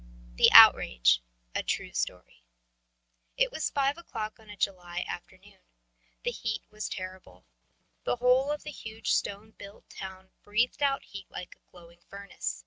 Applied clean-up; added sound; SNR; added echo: neural mask model RNNoise.